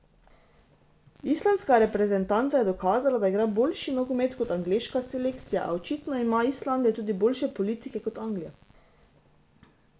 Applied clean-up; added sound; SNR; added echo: none; none; none; none.